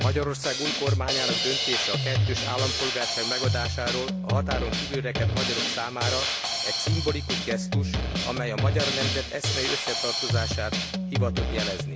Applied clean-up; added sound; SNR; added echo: none; Drum kit; -5 dB; none.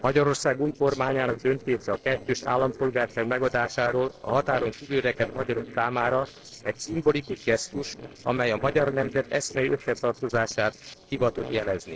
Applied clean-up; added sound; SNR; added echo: neural separator model SepFormer DNS4.